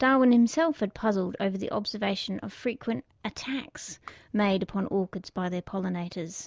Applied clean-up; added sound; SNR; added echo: none; none; none; none.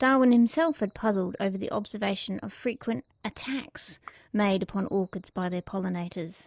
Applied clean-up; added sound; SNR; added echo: neural mask model DeepFilterNet 3.